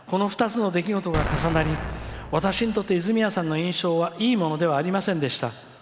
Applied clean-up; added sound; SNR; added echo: none; Explosion; 8 dB; none.